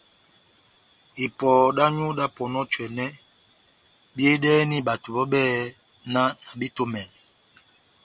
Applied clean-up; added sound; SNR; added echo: none; none; none; none.